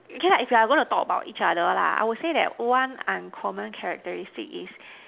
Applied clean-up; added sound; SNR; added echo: none; none; none; none.